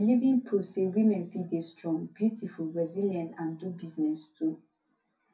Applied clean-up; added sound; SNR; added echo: none; none; none; reverberation time 0.3 s.